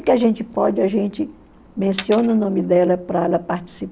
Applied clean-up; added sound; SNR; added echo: none; Coin (dropping); 17 dB; none.